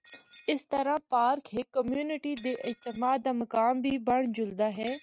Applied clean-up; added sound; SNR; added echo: neural mask model RNNoise.